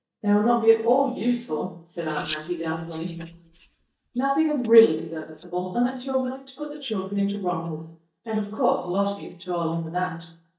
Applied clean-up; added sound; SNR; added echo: neural mask model DeepFilterNet 3.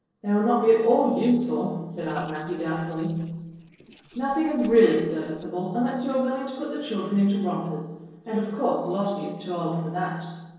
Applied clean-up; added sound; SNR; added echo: neural separator model SepFormer DNS4.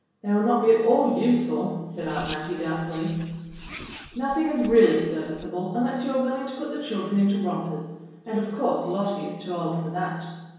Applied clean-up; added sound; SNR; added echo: none; Car; 18 dB; reverberation time 1.0 s.